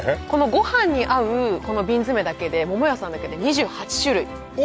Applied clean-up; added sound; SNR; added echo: none; none; none; none.